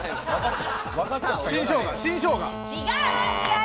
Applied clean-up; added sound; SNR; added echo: none; Telephone; 11 dB; none.